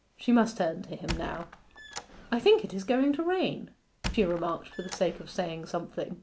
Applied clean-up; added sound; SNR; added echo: none; Squeak; 12 dB; none.